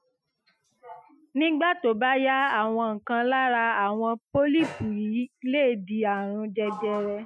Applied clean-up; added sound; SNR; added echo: classical method Wiener filter.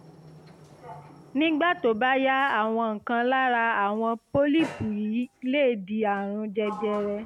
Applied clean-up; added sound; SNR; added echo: none; Sliding door; 19 dB; none.